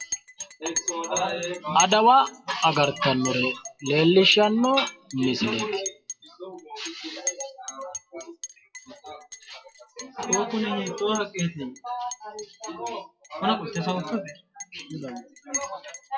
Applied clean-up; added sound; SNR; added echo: classical method WPE with log-MMSE.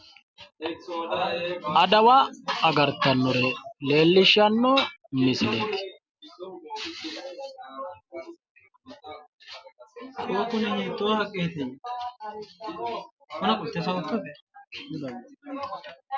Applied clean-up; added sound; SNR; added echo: none; none; none; none.